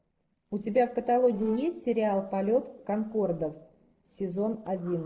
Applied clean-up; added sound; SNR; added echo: neural separator model SepFormer DNS4.